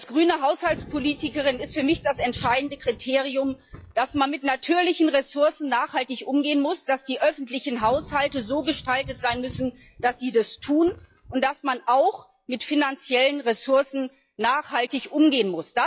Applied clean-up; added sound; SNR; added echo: classical method log-MMSE.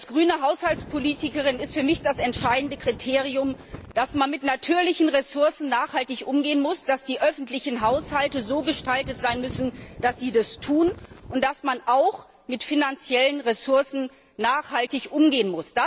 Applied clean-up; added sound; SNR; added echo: none; Wind; 16 dB; none.